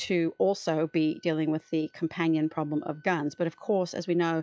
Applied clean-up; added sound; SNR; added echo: classical method log-MMSE.